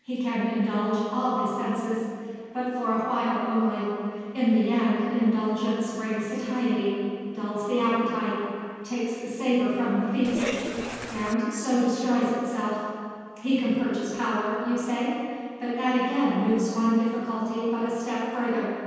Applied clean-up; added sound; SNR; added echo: neural separator model SepFormer DNS4.